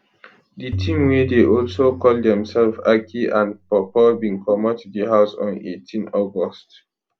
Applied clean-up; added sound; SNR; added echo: none; Tabla; 11 dB; none.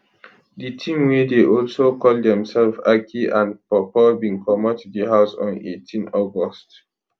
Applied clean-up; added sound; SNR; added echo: none; none; none; none.